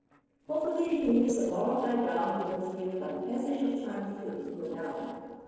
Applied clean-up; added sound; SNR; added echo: neural separator model SepFormer DNS4.